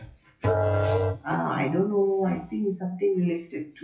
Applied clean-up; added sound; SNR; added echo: classical method WPE with log-MMSE.